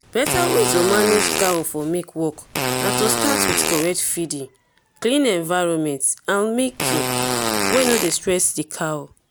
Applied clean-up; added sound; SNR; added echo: none; Fart; 1 dB; none.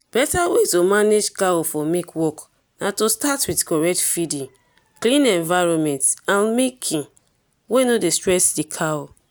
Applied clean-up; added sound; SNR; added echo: none; none; none; none.